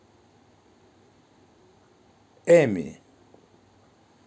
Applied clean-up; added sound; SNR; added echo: none; none; none; none.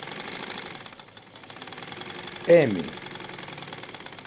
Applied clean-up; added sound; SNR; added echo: none; Engine / Mechanisms; 10 dB; none.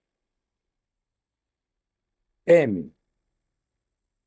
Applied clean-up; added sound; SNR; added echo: neural mask model DeepFilterNet 3.